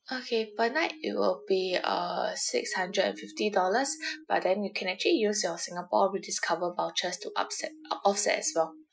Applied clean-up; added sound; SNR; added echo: classical method Wiener filter.